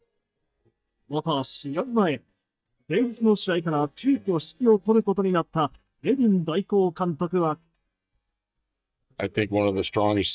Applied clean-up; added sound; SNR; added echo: neural mask model DeepFilterNet 3.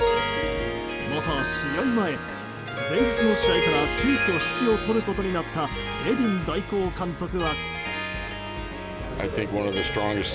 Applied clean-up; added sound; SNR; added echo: none; Harp; 2 dB; none.